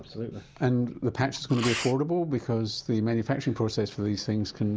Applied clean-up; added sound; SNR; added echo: none; Sneeze; 11 dB; none.